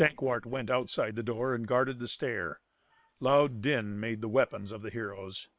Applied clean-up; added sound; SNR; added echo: neural separator model SepFormer WHAM!.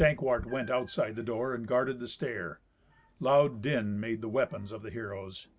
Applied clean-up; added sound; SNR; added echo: none; Meow; 18 dB; none.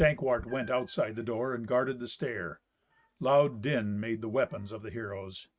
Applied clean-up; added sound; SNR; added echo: neural mask model RNNoise.